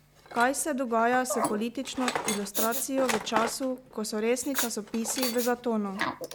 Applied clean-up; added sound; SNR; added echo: none; Respiratory sounds + Tools; 5 dB; none.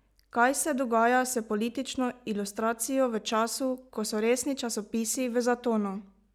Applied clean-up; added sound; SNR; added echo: none; none; none; none.